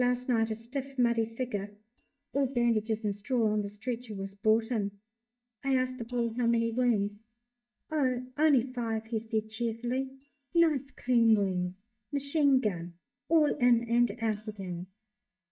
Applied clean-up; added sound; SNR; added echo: neural mask model DeepFilterNet 3.